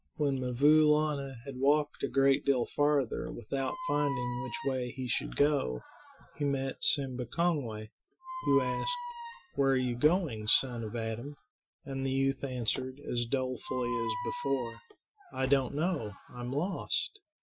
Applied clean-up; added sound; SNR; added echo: classical method Wiener filter.